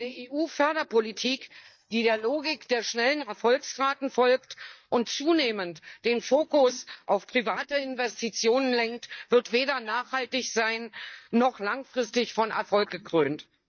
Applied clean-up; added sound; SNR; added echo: neural mask model DeepFilterNet 3.